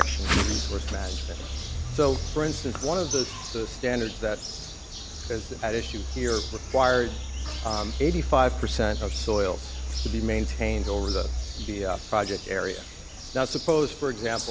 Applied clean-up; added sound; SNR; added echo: none; Bird vocalization, bird call, bird song + Whoosh, swoosh, swish; 3 dB; none.